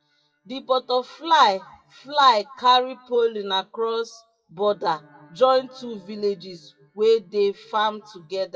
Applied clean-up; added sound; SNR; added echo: classical method WPE with log-MMSE.